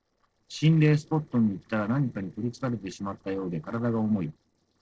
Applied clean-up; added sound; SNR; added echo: neural separator model SepFormer DNS4.